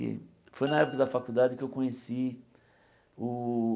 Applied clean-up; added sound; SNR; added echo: none; Glass; 11 dB; none.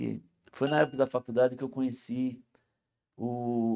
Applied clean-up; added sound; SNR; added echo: neural mask model RNNoise.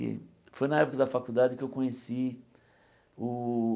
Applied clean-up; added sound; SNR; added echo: none; none; none; none.